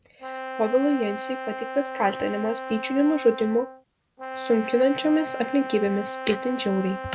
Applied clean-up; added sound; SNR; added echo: none; Brass instrument; 9 dB; none.